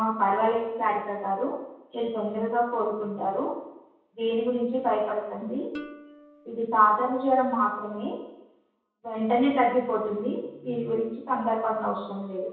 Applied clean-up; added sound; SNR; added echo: none; Plucked string instrument; 19 dB; reverberation time 0.9 s.